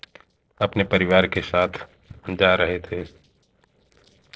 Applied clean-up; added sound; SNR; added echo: neural separator model SepFormer DNS4.